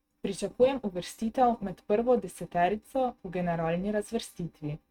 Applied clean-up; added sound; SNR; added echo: neural mask model RNNoise.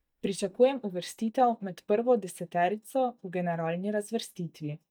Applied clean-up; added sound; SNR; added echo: neural mask model DeepFilterNet 3.